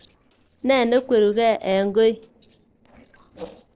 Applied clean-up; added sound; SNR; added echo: neural separator model SepFormer DNS4.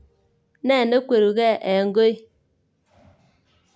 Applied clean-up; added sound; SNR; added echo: none; none; none; none.